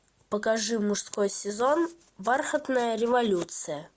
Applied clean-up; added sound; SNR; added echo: none; none; none; none.